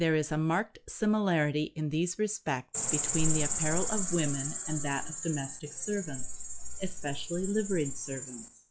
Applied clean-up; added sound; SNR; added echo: classical method log-MMSE.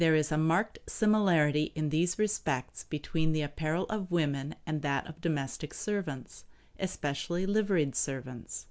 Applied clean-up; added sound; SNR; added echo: none; none; none; none.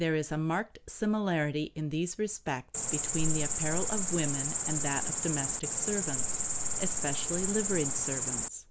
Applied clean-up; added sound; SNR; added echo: none; Cricket; -2 dB; none.